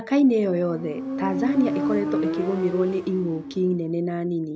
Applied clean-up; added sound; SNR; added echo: none; Motorcycle; 5 dB; none.